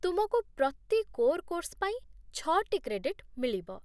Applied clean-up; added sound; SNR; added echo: none; none; none; none.